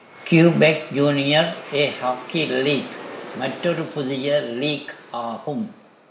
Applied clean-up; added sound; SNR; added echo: none; Aircraft; 17 dB; reverberation time 0.5 s.